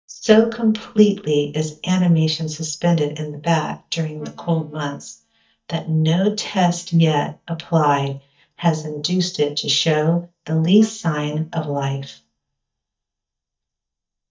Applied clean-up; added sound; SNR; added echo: neural mask model DeepFilterNet 3.